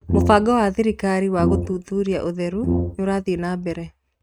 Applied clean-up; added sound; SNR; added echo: neural mask model RNNoise.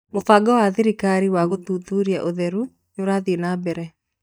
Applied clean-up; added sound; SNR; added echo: neural mask model DeepFilterNet 3.